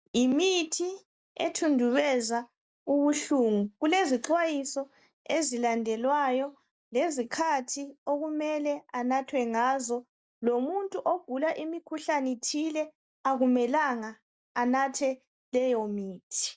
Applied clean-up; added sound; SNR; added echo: none; none; none; none.